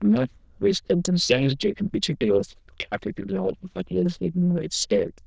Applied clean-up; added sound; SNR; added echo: neural diffusion model UNIVERSE++.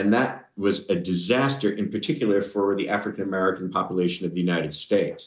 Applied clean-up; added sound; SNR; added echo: none; none; none; none.